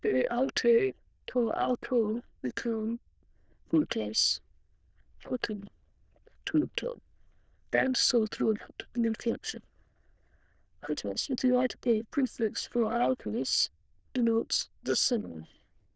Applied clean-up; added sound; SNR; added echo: neural diffusion model UNIVERSE++.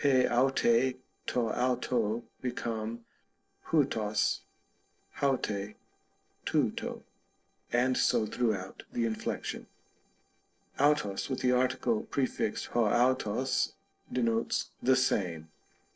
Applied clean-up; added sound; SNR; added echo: neural separator model SepFormer DNS4.